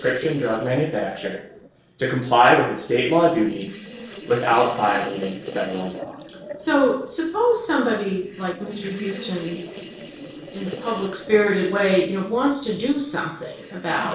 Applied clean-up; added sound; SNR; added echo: neural separator model SepFormer DNS4.